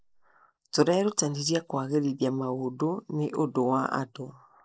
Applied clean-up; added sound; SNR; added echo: neural mask model Resemble Enhance denoiser.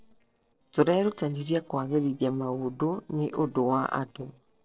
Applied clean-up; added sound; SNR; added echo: neural separator model SepFormer DNS4.